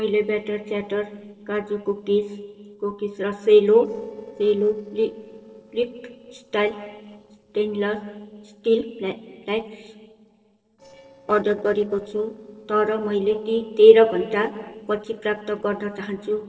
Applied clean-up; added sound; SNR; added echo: neural separator model SepFormer DNS4.